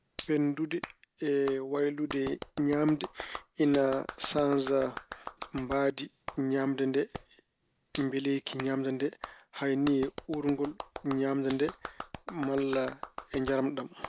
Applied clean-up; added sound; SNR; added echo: none; Clapping; 14 dB; none.